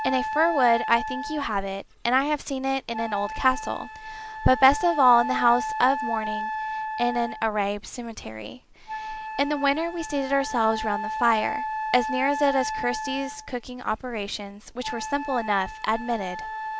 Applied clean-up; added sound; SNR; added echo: none; Wind instrument, woodwind instrument; 7 dB; none.